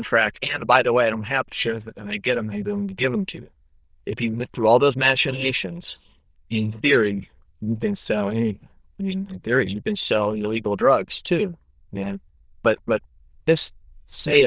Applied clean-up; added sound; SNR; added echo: neural diffusion model UNIVERSE++.